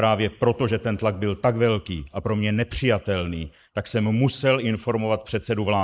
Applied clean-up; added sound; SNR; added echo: neural mask model Resemble Enhance denoiser.